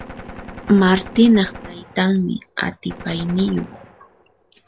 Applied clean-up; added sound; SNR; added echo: none; Gunshot, gunfire; 17 dB; none.